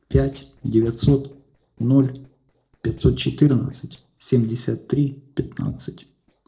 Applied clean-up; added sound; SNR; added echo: neural separator model SepFormer DNS4.